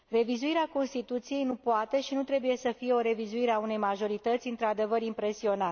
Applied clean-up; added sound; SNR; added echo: none; none; none; none.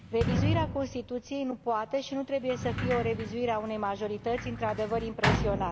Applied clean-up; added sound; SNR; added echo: none; Sliding door; 2 dB; none.